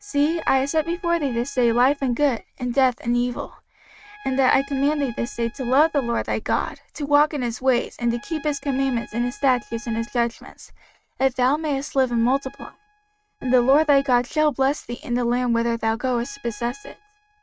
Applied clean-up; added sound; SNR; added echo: neural mask model RNNoise.